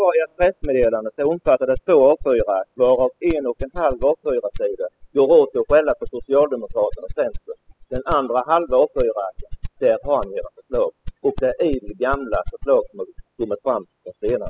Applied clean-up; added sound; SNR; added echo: classical method spectral subtraction.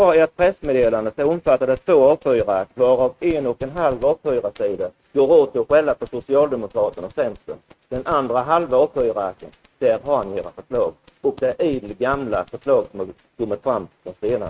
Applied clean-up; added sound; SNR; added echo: neural mask model RNNoise.